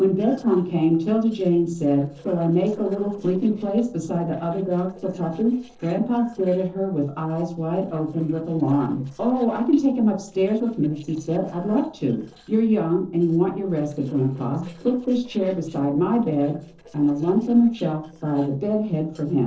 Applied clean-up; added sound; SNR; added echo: neural separator model SepFormer DNS4.